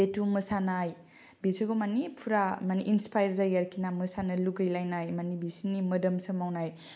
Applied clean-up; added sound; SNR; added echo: none; none; none; none.